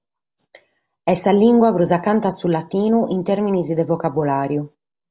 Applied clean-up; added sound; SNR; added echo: none; none; none; none.